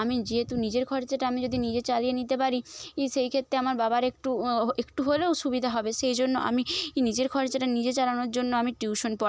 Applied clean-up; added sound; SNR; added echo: none; none; none; none.